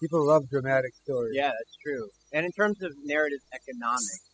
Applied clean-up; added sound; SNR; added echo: classical method spectral subtraction.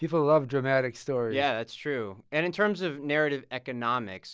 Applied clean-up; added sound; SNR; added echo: none; none; none; none.